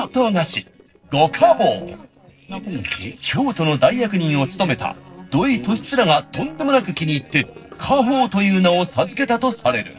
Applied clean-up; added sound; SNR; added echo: neural separator model SepFormer DNS4.